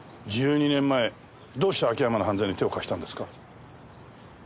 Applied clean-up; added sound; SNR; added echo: none; none; none; none.